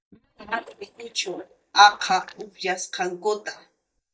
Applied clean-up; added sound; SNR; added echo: neural mask model DeepFilterNet 3.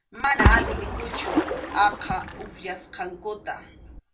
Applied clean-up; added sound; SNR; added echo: none; Splash, splatter; 0 dB; reverberation time 0.2 s.